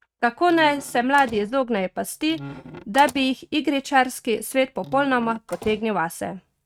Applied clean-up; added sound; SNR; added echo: neural mask model RNNoise.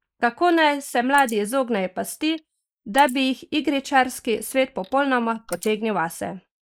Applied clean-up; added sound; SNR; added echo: neural mask model Resemble Enhance denoiser.